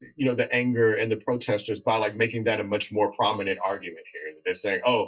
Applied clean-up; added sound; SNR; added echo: neural mask model DeepFilterNet 3.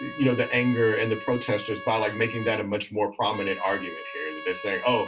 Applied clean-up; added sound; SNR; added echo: none; Trumpet; 13 dB; reverberation time 0.2 s.